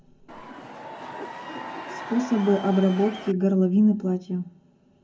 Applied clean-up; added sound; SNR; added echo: none; Crowd / Cheering; 12 dB; reverberation time 0.3 s.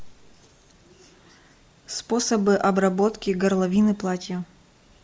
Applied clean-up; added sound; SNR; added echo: none; none; none; none.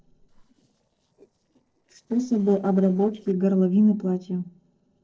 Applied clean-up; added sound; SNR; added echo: neural separator model SepFormer DNS4.